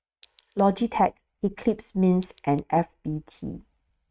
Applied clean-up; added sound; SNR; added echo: neural mask model RNNoise.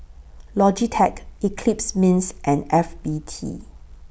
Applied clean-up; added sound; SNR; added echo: none; none; none; none.